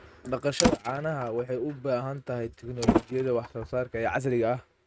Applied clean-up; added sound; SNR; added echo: neural mask model RNNoise.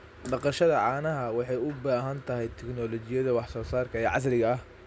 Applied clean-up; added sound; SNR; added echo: none; none; none; none.